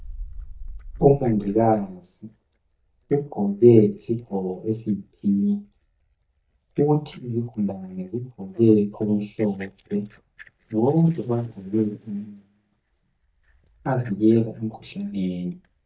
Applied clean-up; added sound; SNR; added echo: neural mask model DeepFilterNet 3.